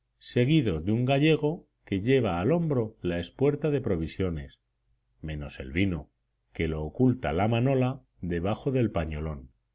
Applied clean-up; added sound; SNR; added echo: none; none; none; none.